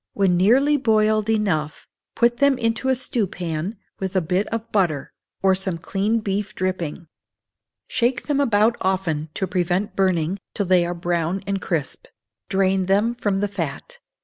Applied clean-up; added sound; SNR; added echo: none; none; none; none.